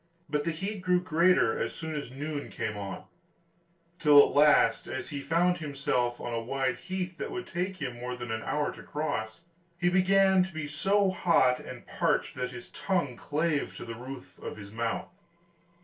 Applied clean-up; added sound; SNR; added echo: neural separator model SepFormer DNS4.